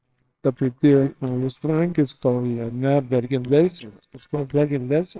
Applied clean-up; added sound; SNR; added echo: neural separator model SepFormer WHAMR!.